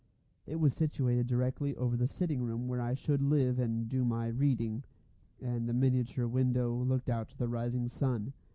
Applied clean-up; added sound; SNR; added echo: none; none; none; none.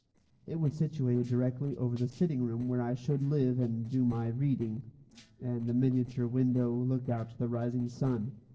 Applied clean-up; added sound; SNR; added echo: neural separator model SepFormer DNS4.